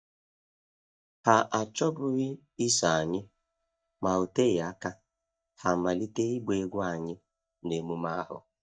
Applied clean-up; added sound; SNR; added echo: neural mask model DeepFilterNet 3.